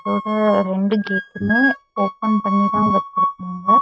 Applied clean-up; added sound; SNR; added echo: neural mask model RNNoise.